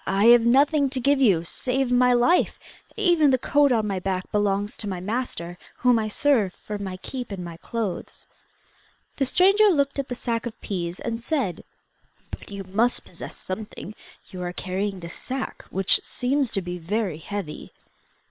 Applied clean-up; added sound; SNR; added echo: neural separator model SepFormer WHAM!.